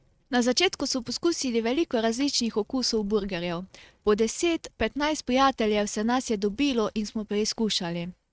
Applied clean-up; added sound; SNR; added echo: neural mask model RNNoise.